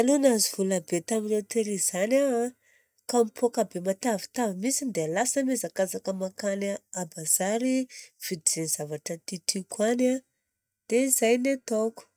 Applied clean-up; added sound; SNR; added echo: neural mask model DeepFilterNet 3.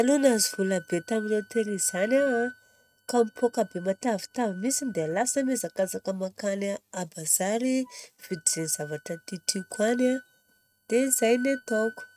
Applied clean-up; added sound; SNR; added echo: neural mask model RNNoise.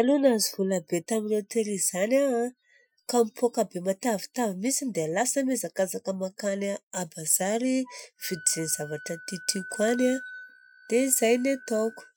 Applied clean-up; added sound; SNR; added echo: classical method Wiener filter.